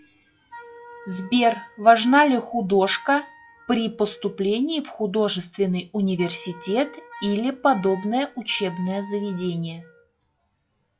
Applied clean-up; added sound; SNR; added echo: classical method log-MMSE.